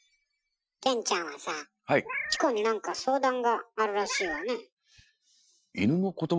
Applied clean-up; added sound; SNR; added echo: classical method Wiener filter.